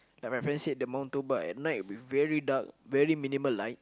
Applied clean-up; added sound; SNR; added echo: none; none; none; none.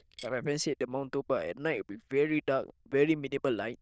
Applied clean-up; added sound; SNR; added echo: neural diffusion model UNIVERSE++.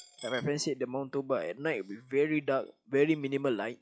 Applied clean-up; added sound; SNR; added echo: classical method log-MMSE.